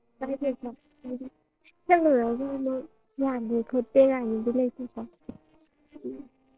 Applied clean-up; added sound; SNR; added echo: neural separator model SepFormer DNS4.